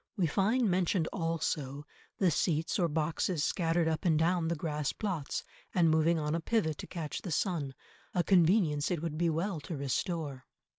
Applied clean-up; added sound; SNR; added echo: none; none; none; none.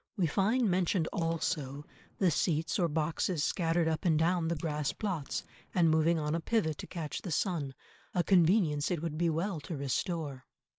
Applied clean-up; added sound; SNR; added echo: neural mask model Resemble Enhance denoiser.